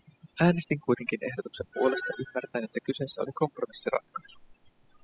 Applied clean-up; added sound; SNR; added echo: classical method spectral subtraction.